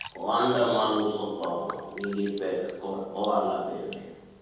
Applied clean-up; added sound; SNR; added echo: none; Raindrop; 16 dB; reverberation time 1.3 s.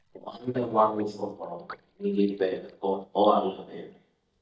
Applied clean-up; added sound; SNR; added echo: neural mask model DeepFilterNet 3.